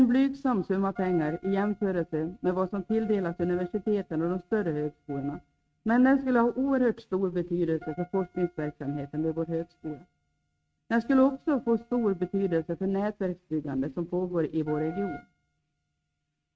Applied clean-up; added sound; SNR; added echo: neural mask model RNNoise.